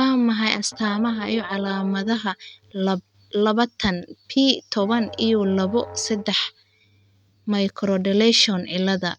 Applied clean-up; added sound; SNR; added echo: neural mask model RNNoise.